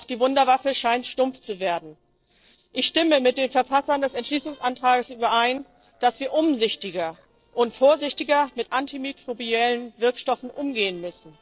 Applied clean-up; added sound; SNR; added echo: neural separator model SepFormer DNS4.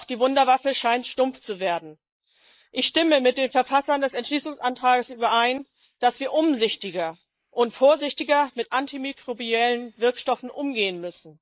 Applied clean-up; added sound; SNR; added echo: neural mask model Resemble Enhance denoiser.